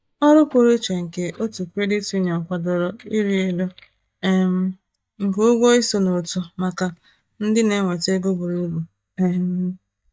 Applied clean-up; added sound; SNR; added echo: neural mask model DeepFilterNet 3.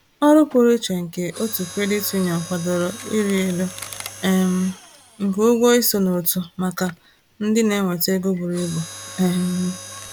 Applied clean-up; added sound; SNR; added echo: none; Mechanisms; 17 dB; none.